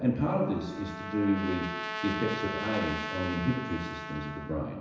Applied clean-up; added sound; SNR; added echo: none; Trumpet; 7 dB; reverberation time 1.0 s.